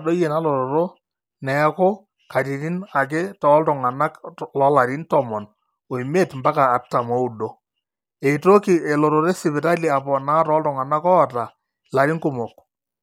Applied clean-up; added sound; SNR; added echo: none; none; none; none.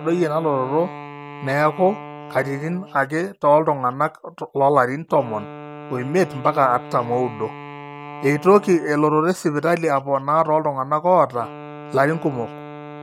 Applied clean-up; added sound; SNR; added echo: none; Wind instrument, woodwind instrument; 17 dB; none.